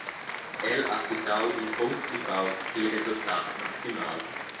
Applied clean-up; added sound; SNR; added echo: none; Applause; 4 dB; reverberation time 0.6 s.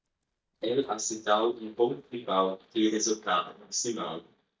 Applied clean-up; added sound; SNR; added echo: neural mask model DeepFilterNet 3.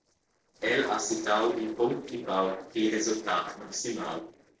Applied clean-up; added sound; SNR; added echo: neural separator model SepFormer DNS4.